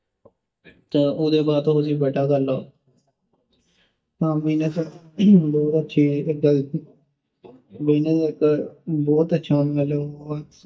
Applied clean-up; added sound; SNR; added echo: neural mask model DeepFilterNet 3.